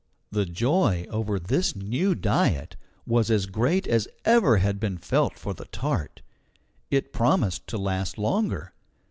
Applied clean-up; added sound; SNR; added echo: none; none; none; none.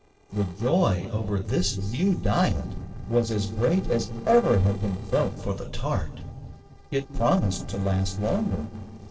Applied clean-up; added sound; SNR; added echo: neural separator model SepFormer DNS4.